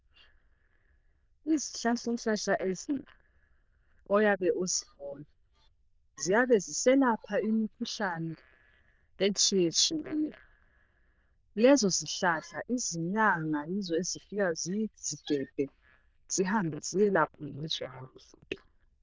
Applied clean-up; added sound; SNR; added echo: neural diffusion model UNIVERSE++.